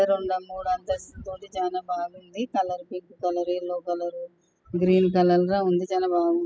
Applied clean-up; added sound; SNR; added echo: classical method spectral subtraction.